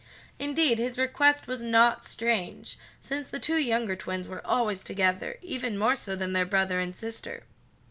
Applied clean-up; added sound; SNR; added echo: none; none; none; none.